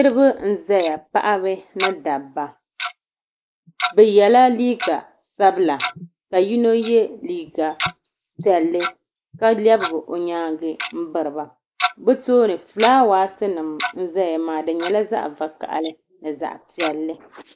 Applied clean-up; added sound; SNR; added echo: neural mask model Resemble Enhance denoiser.